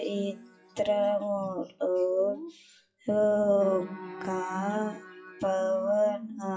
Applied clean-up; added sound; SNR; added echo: classical method WPE with log-MMSE.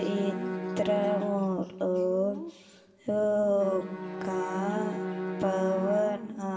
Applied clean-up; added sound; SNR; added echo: none; Bowed string instrument; 6 dB; reverberation time 2.6 s.